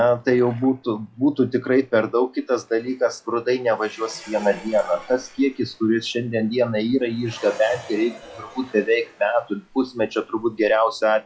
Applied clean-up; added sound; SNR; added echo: classical method log-MMSE.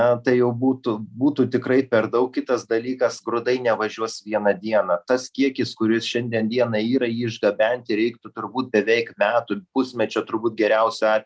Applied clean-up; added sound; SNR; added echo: none; none; none; none.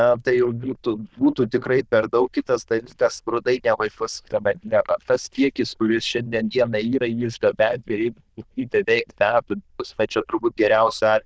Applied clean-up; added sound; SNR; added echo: neural diffusion model UNIVERSE++.